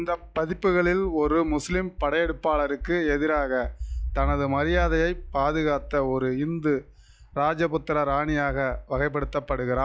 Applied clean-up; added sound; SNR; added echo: classical method log-MMSE.